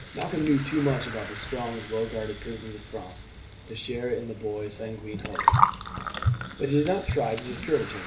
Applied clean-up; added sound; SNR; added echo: none; Gurgling; 1 dB; reverberation time 0.3 s.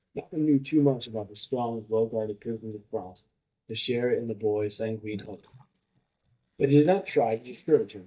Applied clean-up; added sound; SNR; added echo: neural mask model DeepFilterNet 3.